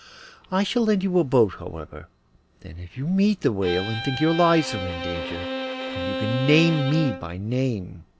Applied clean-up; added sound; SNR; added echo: none; Bowed string instrument; 6 dB; none.